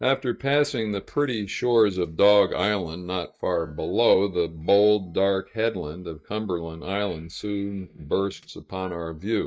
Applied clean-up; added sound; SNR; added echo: neural mask model DeepFilterNet 3.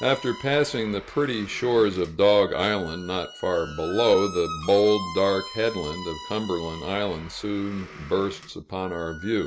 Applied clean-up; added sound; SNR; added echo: none; Squeak; 15 dB; none.